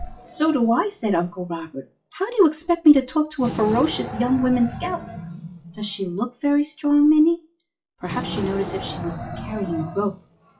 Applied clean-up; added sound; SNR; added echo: classical method WPE with log-MMSE.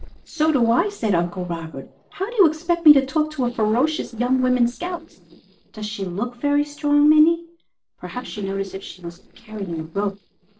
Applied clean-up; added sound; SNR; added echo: neural separator model SepFormer DNS4.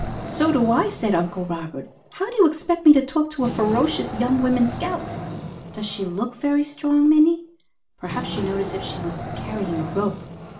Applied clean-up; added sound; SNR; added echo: none; Wild animals; 11 dB; reverberation time 0.4 s.